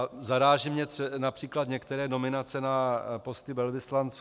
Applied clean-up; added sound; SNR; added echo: none; none; none; none.